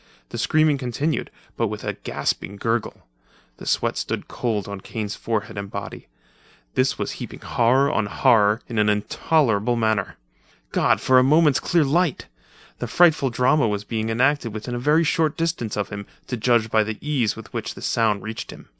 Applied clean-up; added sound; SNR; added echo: none; none; none; none.